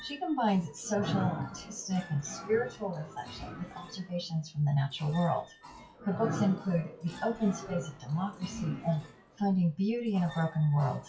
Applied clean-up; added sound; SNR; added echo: classical method WPE with log-MMSE.